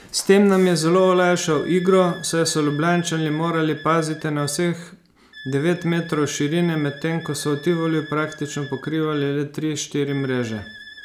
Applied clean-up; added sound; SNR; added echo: none; Wind instrument, woodwind instrument; 20 dB; none.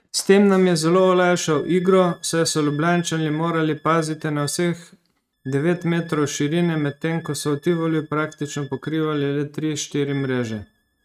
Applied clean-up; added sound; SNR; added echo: neural mask model RNNoise.